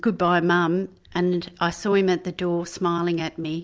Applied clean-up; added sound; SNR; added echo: none; none; none; none.